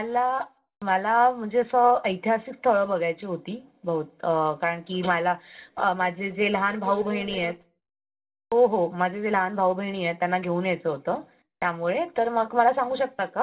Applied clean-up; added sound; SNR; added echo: none; none; none; reverberation time 0.2 s.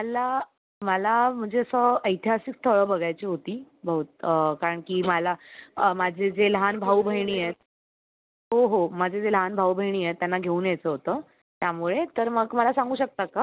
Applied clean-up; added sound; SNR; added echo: none; none; none; none.